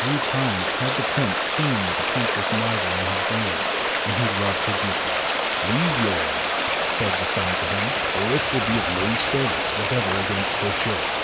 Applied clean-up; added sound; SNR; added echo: none; Stream; -5 dB; none.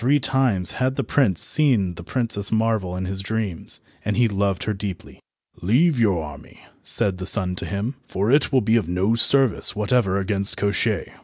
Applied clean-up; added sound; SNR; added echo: none; none; none; none.